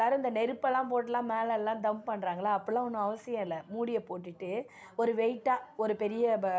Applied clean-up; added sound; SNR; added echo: none; none; none; none.